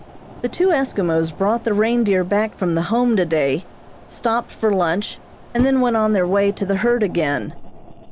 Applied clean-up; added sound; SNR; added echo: none; Mechanisms + Fire; 18 dB; none.